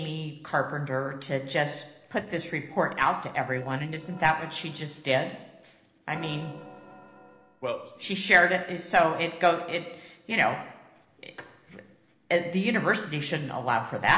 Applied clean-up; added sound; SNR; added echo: neural separator model SepFormer DNS4.